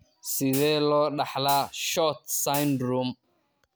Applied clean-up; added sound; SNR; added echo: none; Hi-hat; 14 dB; none.